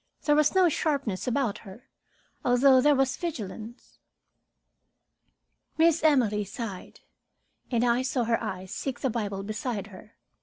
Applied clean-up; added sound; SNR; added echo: none; none; none; none.